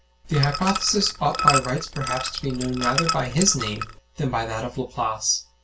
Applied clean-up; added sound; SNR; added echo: none; Liquid; 2 dB; reverberation time 0.2 s.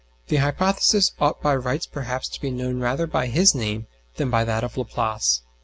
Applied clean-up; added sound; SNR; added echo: none; none; none; none.